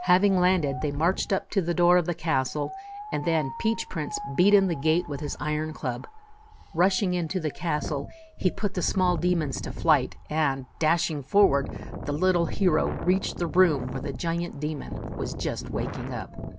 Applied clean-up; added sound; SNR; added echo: none; Wind; 11 dB; none.